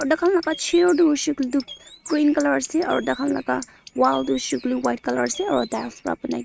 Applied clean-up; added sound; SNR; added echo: neural mask model RNNoise.